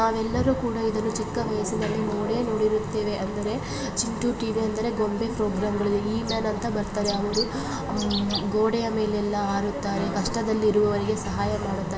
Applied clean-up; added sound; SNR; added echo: none; Bird; 10 dB; reverberation time 0.7 s.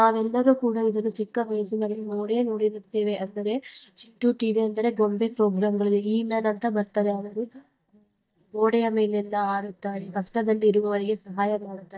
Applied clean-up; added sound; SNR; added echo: neural mask model DeepFilterNet 3.